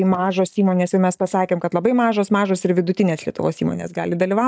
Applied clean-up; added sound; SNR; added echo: neural mask model DeepFilterNet 3.